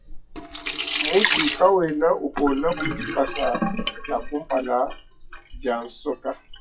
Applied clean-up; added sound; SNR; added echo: classical method WPE with log-MMSE.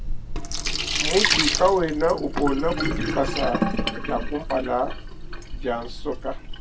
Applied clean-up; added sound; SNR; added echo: none; Sink (filling or washing); 0 dB; reverberation time 0.2 s.